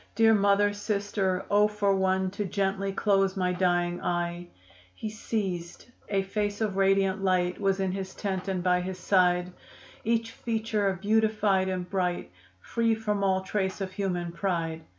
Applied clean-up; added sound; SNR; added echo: none; none; none; none.